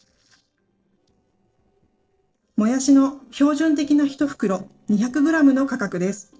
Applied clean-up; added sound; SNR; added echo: neural separator model SepFormer DNS4.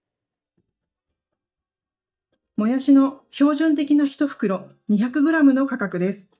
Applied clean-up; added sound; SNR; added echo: neural mask model DeepFilterNet 3.